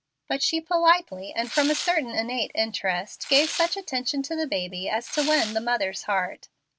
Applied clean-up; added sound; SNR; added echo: none; Tearing; 11 dB; none.